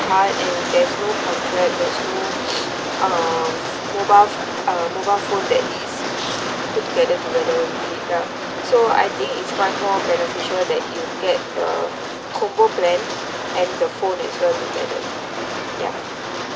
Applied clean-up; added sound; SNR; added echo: none; Rain; 4 dB; none.